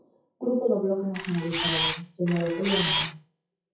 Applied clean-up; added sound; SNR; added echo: classical method WPE with log-MMSE.